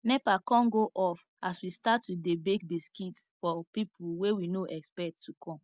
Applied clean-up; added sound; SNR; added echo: none; none; none; none.